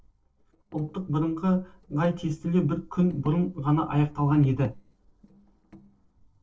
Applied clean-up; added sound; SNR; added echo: neural separator model SepFormer DNS4.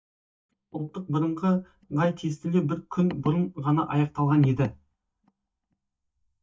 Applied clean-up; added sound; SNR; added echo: neural mask model DeepFilterNet 3.